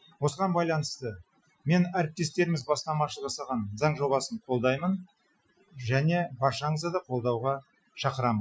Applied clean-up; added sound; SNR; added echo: classical method Wiener filter.